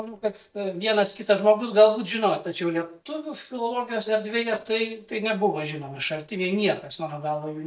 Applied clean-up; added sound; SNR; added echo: neural mask model DeepFilterNet 3.